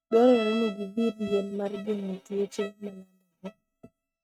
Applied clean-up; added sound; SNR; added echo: neural mask model RNNoise.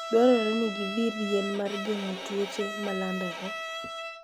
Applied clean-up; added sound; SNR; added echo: none; Bowed string instrument; 8 dB; none.